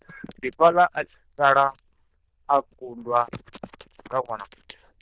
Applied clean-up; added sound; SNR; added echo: neural diffusion model UNIVERSE++.